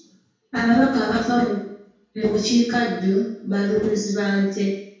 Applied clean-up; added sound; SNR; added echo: none; none; none; reverberation time 0.6 s.